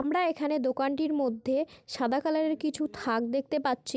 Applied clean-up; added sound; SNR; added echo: neural mask model DeepFilterNet 3.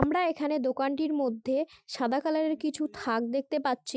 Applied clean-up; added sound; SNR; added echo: classical method Wiener filter.